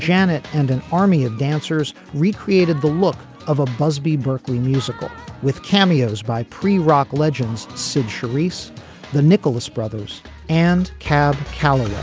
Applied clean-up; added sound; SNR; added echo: none; none; none; none.